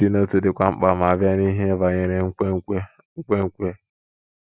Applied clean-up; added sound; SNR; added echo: none; none; none; none.